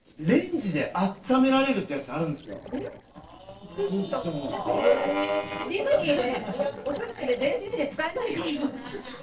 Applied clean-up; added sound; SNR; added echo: neural separator model SepFormer DNS4.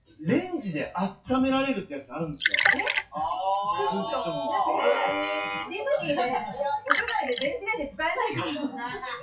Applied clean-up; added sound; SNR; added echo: classical method WPE with log-MMSE.